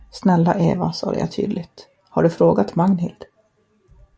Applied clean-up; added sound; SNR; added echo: none; none; none; none.